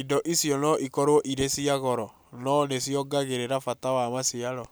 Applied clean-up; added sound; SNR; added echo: none; none; none; none.